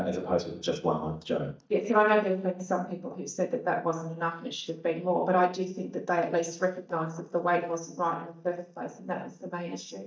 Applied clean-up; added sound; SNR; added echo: neural mask model DeepFilterNet 3.